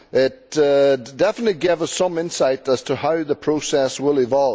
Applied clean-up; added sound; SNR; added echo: none; none; none; none.